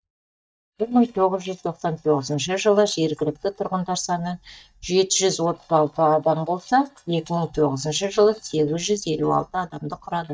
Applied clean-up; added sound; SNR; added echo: neural mask model DeepFilterNet 3.